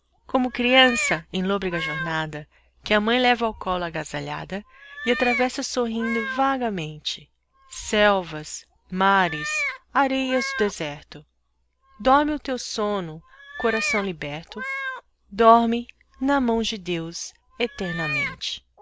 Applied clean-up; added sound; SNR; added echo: none; Meow; 11 dB; none.